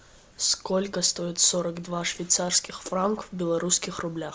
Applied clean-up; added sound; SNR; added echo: none; none; none; none.